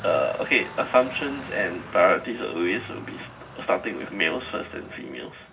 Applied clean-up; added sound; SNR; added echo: none; Traffic noise, roadway noise; 16 dB; reverberation time 0.4 s.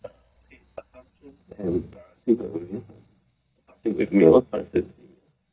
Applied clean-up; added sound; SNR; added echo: neural mask model DeepFilterNet 3.